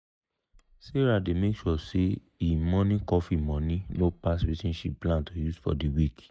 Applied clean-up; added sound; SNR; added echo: neural mask model DeepFilterNet 3.